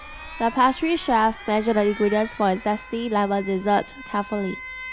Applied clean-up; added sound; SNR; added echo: none; Alarm; 15 dB; none.